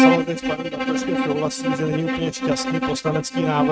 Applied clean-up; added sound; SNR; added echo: neural mask model RNNoise.